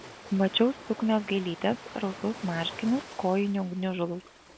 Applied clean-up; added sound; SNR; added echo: none; Ocean; 16 dB; none.